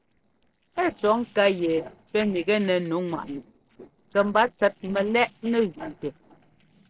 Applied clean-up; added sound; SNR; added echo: neural separator model SepFormer DNS4.